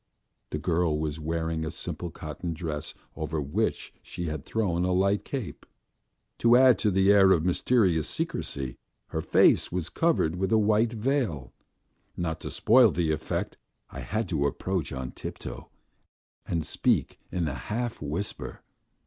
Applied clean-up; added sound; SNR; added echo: none; none; none; none.